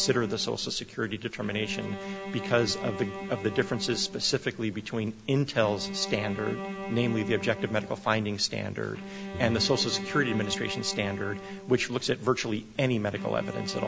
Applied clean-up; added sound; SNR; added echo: none; Bowed string instrument; 9 dB; none.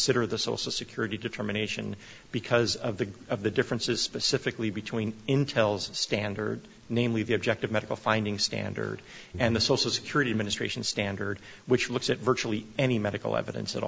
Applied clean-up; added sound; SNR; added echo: none; none; none; none.